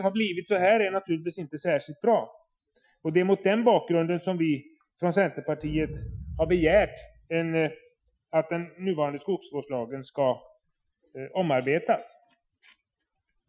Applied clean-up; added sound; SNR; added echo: classical method Wiener filter.